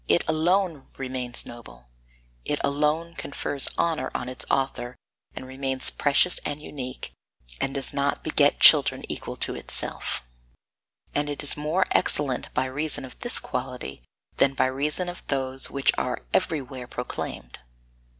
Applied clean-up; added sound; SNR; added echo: none; none; none; none.